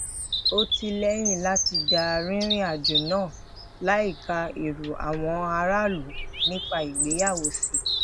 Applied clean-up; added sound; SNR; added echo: none; Bird vocalization, bird call, bird song; 2 dB; none.